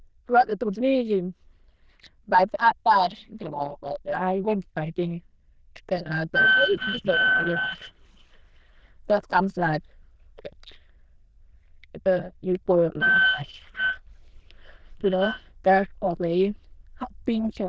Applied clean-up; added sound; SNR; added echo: neural diffusion model UNIVERSE++.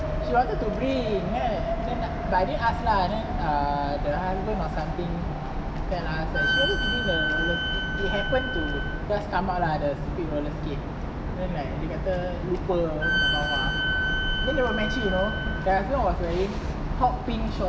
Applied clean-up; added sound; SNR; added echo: none; Wind instrument, woodwind instrument; 3 dB; none.